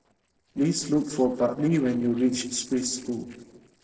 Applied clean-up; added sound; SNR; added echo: neural separator model SepFormer DNS4.